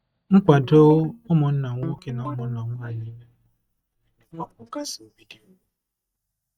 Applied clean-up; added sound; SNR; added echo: neural mask model DeepFilterNet 3.